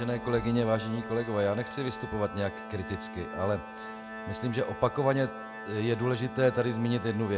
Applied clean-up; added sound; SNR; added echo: none; Organ; 11 dB; none.